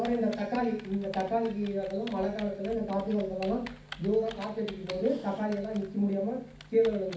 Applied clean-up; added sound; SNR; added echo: none; Typing; 17 dB; reverberation time 0.6 s.